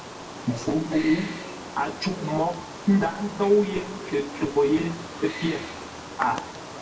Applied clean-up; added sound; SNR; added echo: none; Wild animals; 11 dB; reverberation time 0.2 s.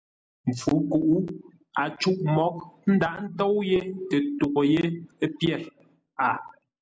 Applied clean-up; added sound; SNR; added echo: none; none; none; none.